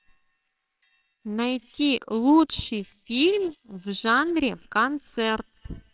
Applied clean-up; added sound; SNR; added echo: neural separator model SepFormer WHAMR!.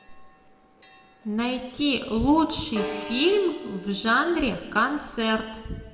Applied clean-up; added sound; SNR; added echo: none; Church bell; 15 dB; reverberation time 1.4 s.